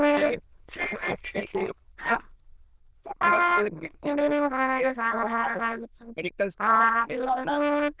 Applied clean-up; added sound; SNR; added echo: neural diffusion model UNIVERSE++.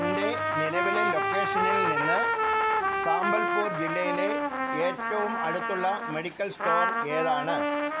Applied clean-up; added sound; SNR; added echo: none; Trumpet; -3 dB; none.